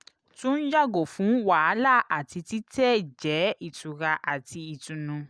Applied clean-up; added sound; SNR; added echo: none; none; none; none.